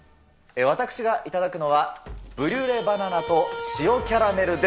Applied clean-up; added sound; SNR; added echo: none; none; none; none.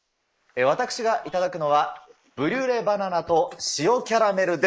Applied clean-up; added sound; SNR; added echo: neural mask model Resemble Enhance denoiser.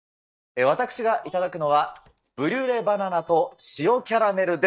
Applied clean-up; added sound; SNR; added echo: neural mask model DeepFilterNet 3.